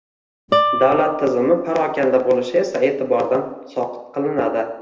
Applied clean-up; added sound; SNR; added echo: none; Guitar; 5 dB; reverberation time 0.9 s.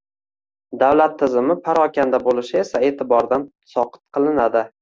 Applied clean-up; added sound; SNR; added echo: none; none; none; none.